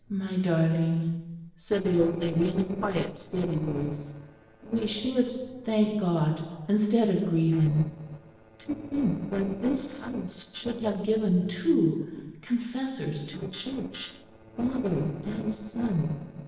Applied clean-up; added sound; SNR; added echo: neural separator model SepFormer DNS4.